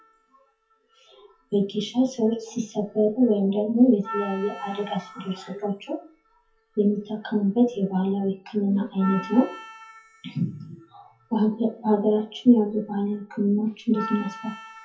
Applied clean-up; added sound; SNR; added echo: classical method WPE with log-MMSE.